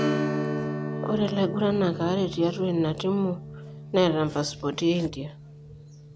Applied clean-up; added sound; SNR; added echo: none; Strum; 6 dB; none.